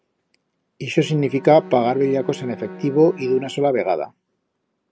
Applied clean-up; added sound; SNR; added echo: none; Bowed string instrument; 18 dB; none.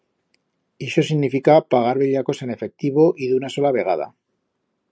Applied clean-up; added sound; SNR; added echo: none; none; none; none.